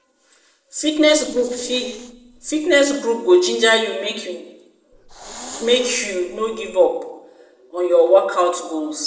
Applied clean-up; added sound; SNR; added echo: neural separator model SepFormer DNS4.